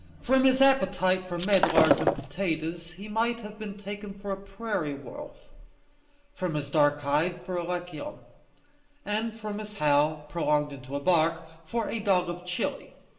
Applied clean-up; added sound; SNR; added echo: none; Shatter; -2 dB; reverberation time 0.6 s.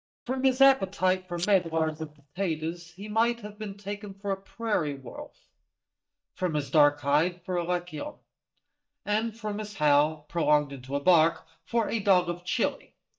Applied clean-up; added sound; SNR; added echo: neural mask model DeepFilterNet 3.